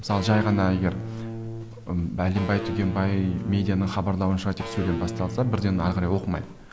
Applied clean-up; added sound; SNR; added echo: none; Electric guitar / Bass guitar; 9 dB; none.